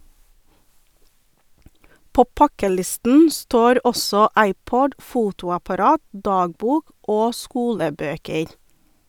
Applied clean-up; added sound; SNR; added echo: none; none; none; none.